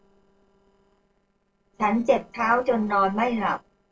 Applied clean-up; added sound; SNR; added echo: neural separator model SepFormer DNS4.